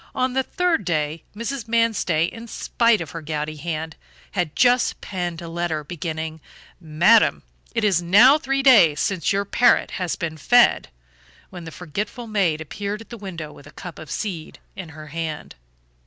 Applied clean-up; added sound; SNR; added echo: none; none; none; none.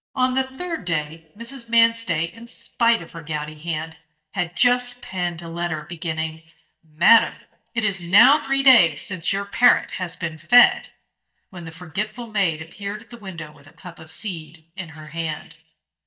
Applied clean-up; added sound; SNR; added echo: neural mask model DeepFilterNet 3.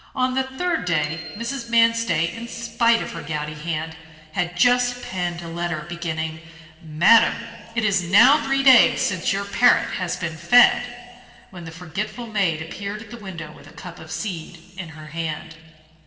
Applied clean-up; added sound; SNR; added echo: none; Bicycle bell; 18 dB; reverberation time 2.2 s.